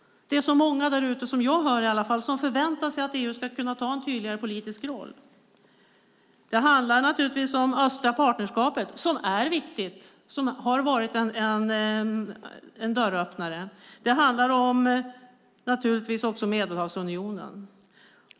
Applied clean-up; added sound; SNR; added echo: none; none; none; none.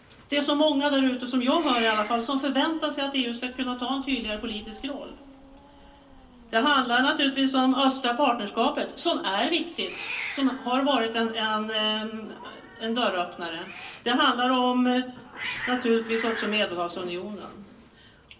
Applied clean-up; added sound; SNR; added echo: none; Hiss; 16 dB; reverberation time 0.3 s.